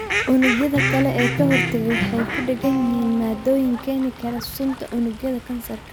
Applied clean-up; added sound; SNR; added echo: none; Fowl + Guitar; 4 dB; none.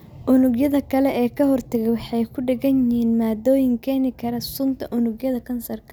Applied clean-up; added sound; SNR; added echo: none; none; none; none.